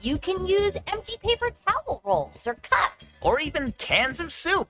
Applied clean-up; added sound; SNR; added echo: neural mask model RNNoise.